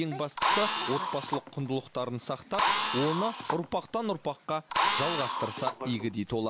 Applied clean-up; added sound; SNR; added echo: none; Drill; -1 dB; none.